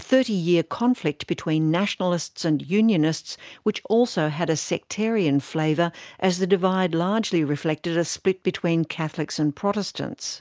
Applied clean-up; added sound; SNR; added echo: none; none; none; none.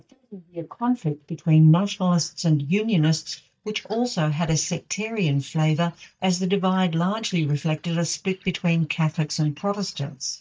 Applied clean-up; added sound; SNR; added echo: neural mask model DeepFilterNet 3.